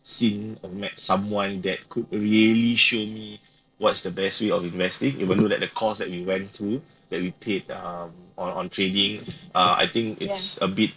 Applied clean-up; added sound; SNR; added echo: neural separator model SepFormer DNS4.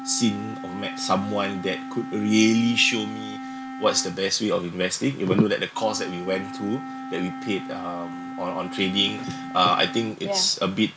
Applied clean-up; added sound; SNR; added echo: none; Wind instrument, woodwind instrument; 11 dB; none.